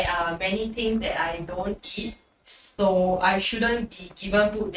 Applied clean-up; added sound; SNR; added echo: neural mask model RNNoise.